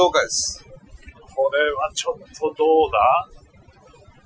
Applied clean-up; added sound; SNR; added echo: classical method Wiener filter.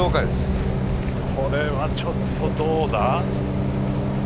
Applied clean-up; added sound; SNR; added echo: none; Bus; -4 dB; none.